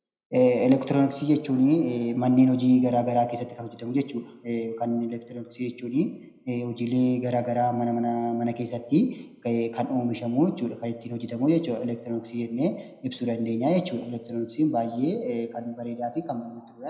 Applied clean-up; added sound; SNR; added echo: none; none; none; reverberation time 0.7 s.